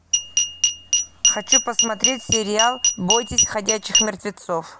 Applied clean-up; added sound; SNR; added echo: none; Glass; -5 dB; none.